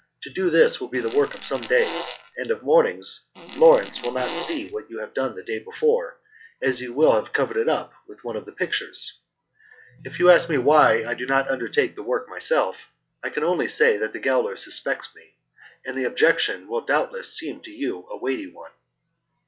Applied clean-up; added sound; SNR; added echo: classical method log-MMSE.